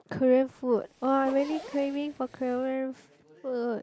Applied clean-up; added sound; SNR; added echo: none; Zipper (clothing); 18 dB; none.